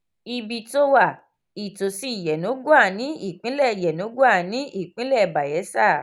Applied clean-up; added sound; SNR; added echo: none; none; none; none.